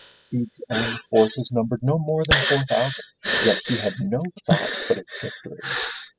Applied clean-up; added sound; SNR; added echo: classical method spectral subtraction.